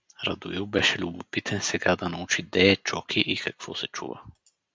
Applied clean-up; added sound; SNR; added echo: none; none; none; none.